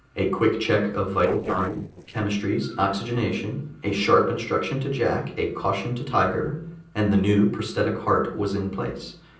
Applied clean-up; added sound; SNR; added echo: neural separator model SepFormer DNS4.